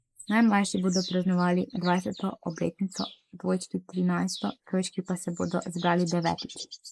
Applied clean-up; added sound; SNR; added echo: neural mask model Resemble Enhance denoiser.